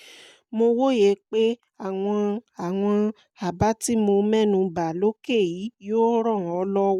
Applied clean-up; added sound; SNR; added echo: none; none; none; none.